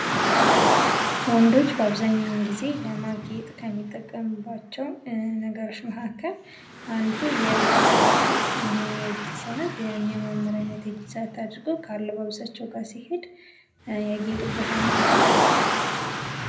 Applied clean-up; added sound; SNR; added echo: none; Car; -2 dB; reverberation time 0.5 s.